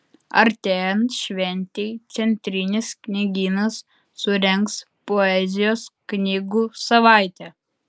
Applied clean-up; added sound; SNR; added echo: none; none; none; none.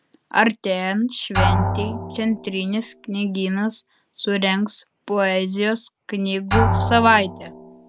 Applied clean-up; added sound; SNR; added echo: none; Drum; 4 dB; none.